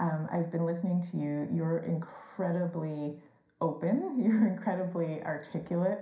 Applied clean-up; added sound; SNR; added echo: none; none; none; reverberation time 0.5 s.